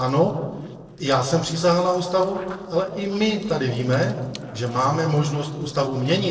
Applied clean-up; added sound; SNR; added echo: neural separator model SepFormer DNS4.